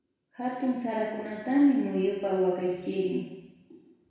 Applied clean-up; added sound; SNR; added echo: none; none; none; reverberation time 1.1 s.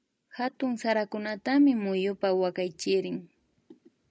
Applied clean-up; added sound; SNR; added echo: none; none; none; none.